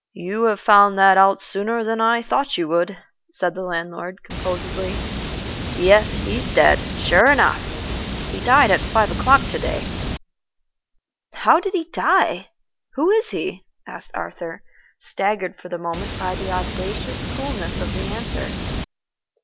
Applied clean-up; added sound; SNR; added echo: none; Water; 5 dB; none.